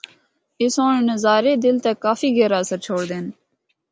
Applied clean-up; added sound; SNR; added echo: none; none; none; none.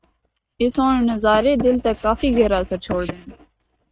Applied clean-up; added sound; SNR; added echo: neural mask model RNNoise.